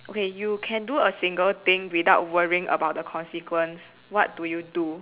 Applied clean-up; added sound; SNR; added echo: none; none; none; none.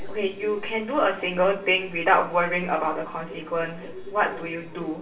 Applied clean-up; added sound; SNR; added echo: none; Subway, metro, underground; 17 dB; reverberation time 0.3 s.